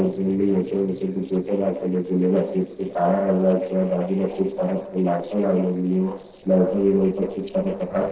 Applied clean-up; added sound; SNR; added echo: neural separator model SepFormer DNS4.